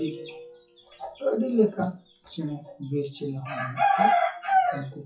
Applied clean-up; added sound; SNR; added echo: classical method WPE with log-MMSE.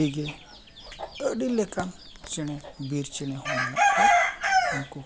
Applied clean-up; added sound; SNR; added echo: none; none; none; none.